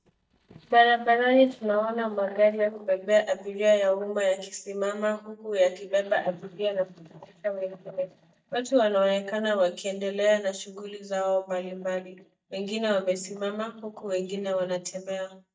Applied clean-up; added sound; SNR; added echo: neural mask model DeepFilterNet 3.